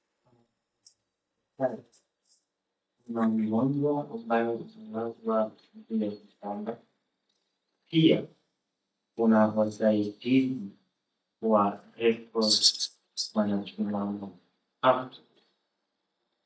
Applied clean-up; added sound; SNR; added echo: neural mask model DeepFilterNet 3.